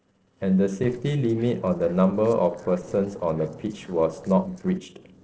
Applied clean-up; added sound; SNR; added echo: neural separator model SepFormer DNS4.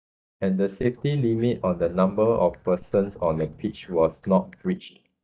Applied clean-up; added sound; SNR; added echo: neural mask model DeepFilterNet 3.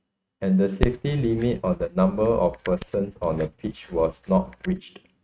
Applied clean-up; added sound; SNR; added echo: neural mask model RNNoise.